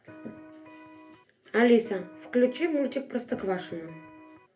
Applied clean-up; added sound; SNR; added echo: none; Electric guitar; 20 dB; reverberation time 0.3 s.